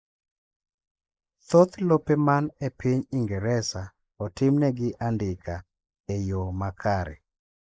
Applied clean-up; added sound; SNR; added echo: neural mask model Resemble Enhance denoiser.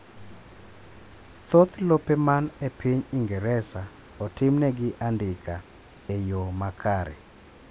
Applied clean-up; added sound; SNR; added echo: none; none; none; none.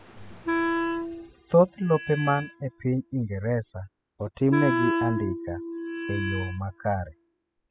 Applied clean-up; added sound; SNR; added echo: classical method spectral subtraction.